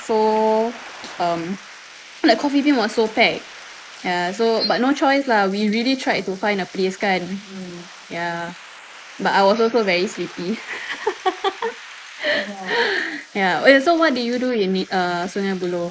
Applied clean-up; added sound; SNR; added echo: neural mask model Resemble Enhance denoiser.